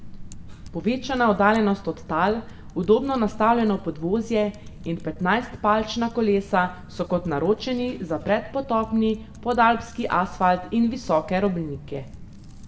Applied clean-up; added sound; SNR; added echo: none; Typing; 16 dB; reverberation time 1.1 s.